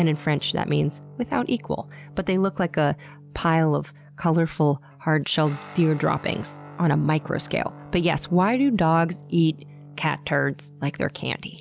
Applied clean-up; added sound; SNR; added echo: none; Guitar; 19 dB; none.